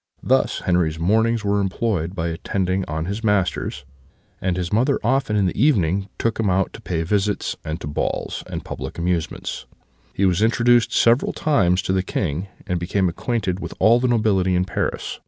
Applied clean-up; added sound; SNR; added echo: none; none; none; none.